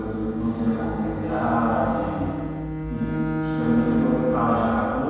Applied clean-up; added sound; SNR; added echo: none; Bowed string instrument; 6 dB; reverberation time 2.1 s.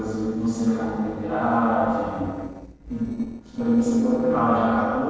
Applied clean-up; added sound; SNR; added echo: neural separator model SepFormer DNS4.